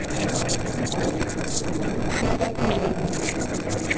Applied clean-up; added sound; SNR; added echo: neural separator model SepFormer DNS4.